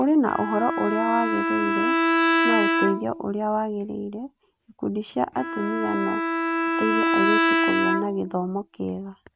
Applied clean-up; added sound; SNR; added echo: neural mask model RNNoise.